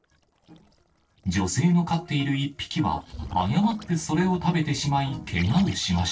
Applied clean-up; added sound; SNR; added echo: neural separator model SepFormer DNS4.